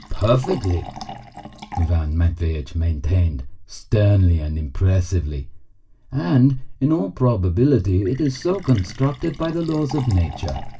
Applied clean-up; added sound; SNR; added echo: none; Fill (with liquid); 20 dB; reverberation time 0.2 s.